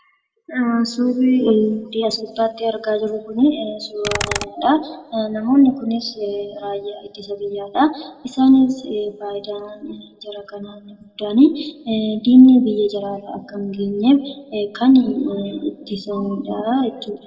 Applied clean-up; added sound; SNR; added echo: none; Computer keyboard; 10 dB; reverberation time 1.1 s.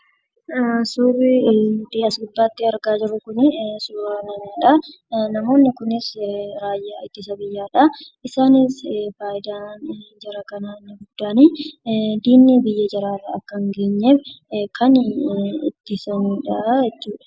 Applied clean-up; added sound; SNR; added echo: none; none; none; none.